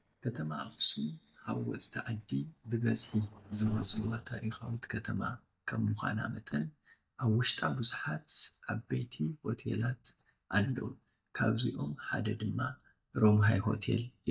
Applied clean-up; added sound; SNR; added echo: neural mask model DeepFilterNet 3.